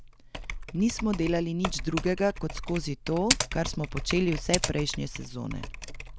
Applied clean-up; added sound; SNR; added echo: none; Typing; 5 dB; none.